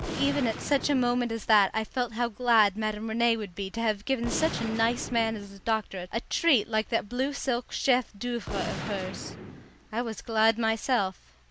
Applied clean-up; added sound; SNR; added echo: none; Gunshot, gunfire; 12 dB; none.